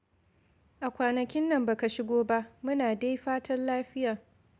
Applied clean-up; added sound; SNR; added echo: none; none; none; none.